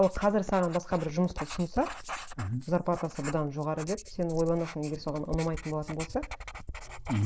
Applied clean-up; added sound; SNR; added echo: neural mask model Resemble Enhance denoiser.